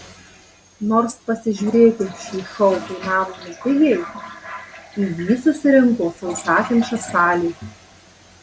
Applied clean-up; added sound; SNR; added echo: none; Toilet flush; 17 dB; none.